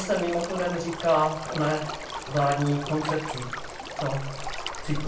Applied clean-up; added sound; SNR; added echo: none; Stream; 7 dB; reverberation time 0.3 s.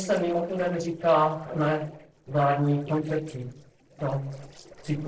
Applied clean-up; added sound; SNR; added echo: neural separator model SepFormer DNS4.